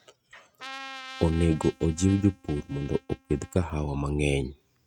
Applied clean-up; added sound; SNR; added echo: neural mask model RNNoise.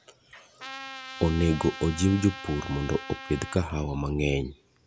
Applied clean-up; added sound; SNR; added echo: none; Trumpet; 13 dB; none.